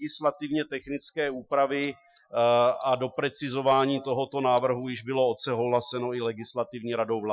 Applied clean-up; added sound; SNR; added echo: classical method Wiener filter.